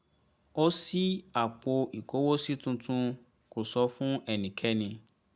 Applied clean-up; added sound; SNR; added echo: none; none; none; none.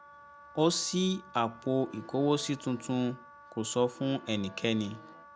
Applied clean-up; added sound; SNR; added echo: none; Accordion + Wind instrument, woodwind instrument; 19 dB; none.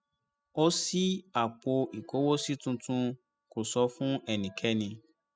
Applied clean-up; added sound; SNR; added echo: classical method spectral subtraction.